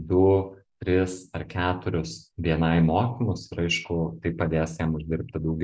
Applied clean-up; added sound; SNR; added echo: none; none; none; none.